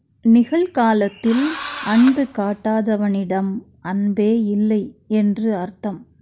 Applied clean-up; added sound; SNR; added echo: none; Engine / Drill; 13 dB; none.